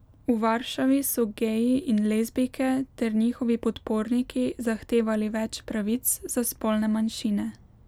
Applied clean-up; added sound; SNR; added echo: none; none; none; none.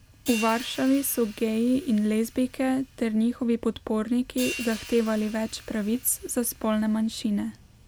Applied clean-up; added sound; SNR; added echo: none; Hi-hat; 16 dB; none.